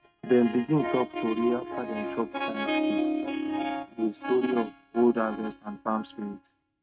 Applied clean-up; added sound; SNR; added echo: neural mask model RNNoise.